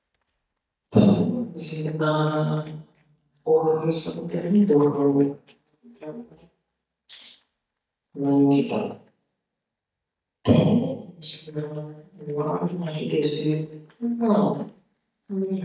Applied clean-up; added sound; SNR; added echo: neural mask model DeepFilterNet 3.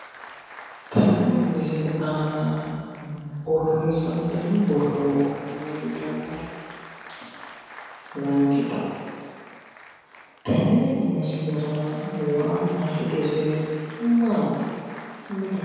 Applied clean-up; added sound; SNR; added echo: none; Applause; 19 dB; reverberation time 1.9 s.